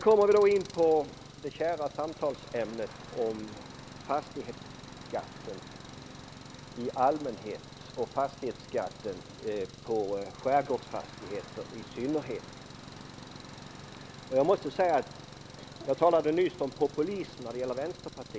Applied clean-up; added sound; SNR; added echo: none; Engine + Engine starting; 16 dB; none.